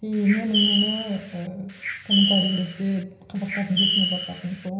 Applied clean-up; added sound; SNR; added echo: none; Bird; 1 dB; reverberation time 0.9 s.